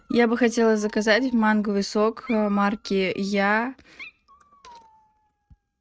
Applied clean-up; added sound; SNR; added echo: neural mask model RNNoise.